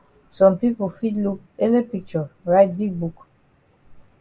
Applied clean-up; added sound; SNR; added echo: none; none; none; none.